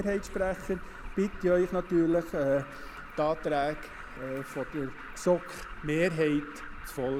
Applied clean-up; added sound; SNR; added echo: none; Alarm; 12 dB; none.